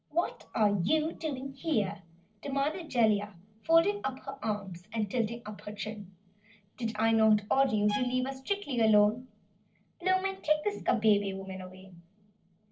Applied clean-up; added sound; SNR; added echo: neural separator model SepFormer DNS4.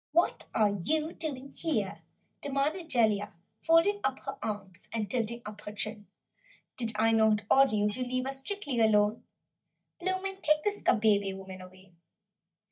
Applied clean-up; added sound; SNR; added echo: neural mask model DeepFilterNet 3.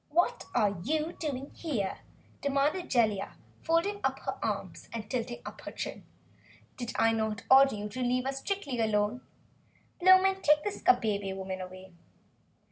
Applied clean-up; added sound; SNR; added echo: none; none; none; none.